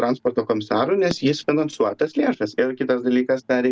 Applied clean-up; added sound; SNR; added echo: none; Fireworks; 20 dB; none.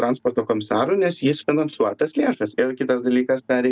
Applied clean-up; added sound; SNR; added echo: none; none; none; none.